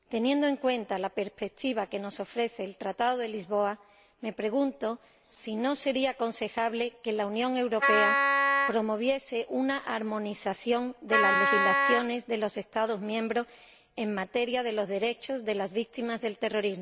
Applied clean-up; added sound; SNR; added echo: none; Wind instrument, woodwind instrument; -5 dB; none.